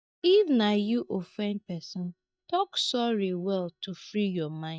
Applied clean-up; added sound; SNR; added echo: neural mask model DeepFilterNet 3.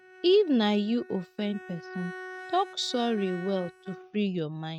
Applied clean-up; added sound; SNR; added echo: neural mask model RNNoise.